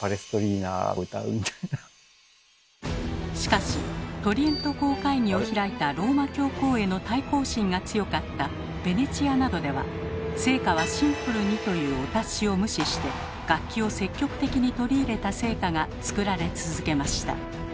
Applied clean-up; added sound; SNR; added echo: none; none; none; none.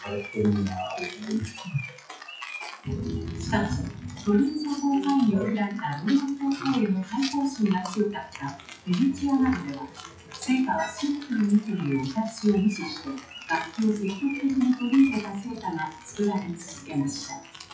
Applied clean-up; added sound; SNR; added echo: classical method WPE with log-MMSE.